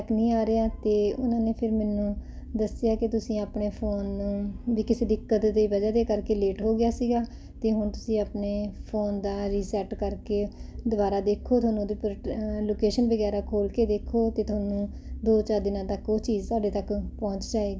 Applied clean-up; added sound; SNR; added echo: none; none; none; none.